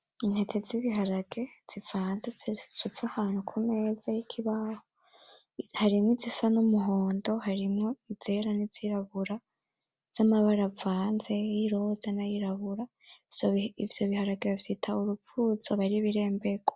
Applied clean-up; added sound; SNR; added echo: none; none; none; none.